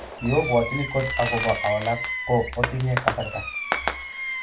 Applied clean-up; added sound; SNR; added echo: none; Fireworks; 4 dB; reverberation time 0.2 s.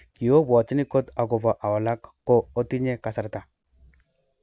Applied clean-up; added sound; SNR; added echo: none; none; none; none.